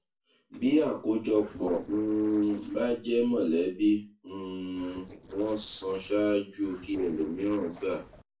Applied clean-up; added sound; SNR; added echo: neural separator model SepFormer DNS4.